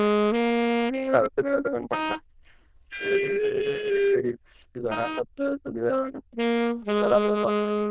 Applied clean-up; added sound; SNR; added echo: neural diffusion model UNIVERSE++.